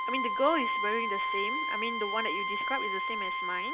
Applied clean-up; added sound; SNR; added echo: none; Bowed string instrument; -2 dB; none.